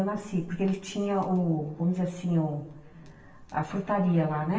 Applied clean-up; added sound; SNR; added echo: none; none; none; reverberation time 0.9 s.